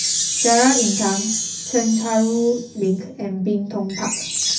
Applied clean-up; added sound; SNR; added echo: none; Chime; 3 dB; reverberation time 0.3 s.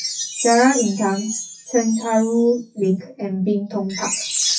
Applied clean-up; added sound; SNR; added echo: classical method WPE with log-MMSE.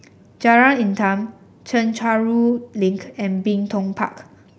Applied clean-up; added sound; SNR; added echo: none; none; none; none.